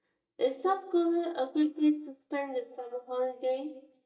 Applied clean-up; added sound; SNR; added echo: neural mask model DeepFilterNet 3.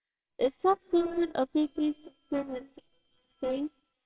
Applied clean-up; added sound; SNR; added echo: neural separator model SepFormer WHAMR!.